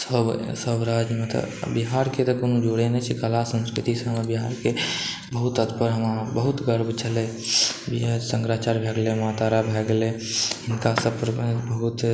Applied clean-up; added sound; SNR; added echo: none; none; none; none.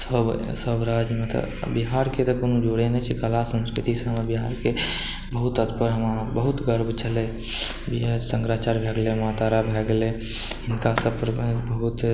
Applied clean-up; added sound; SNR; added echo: none; Motor vehicle (road) / Engine; 11 dB; none.